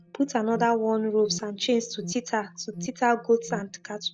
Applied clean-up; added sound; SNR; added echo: none; Alarm; 16 dB; none.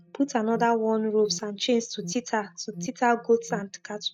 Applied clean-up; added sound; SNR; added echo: neural mask model RNNoise.